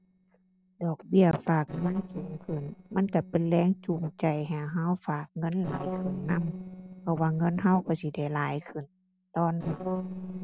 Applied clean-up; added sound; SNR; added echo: neural separator model SepFormer DNS4.